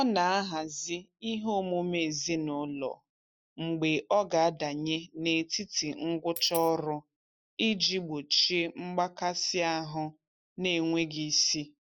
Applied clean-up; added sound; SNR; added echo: neural mask model Resemble Enhance denoiser.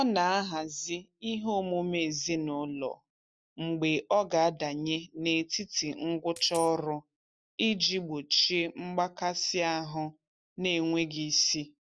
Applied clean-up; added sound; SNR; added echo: none; Coin (dropping); 10 dB; none.